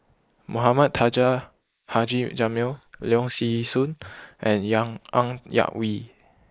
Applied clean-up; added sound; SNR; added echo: neural mask model Resemble Enhance denoiser.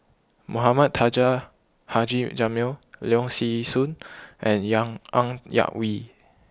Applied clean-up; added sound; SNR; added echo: none; none; none; none.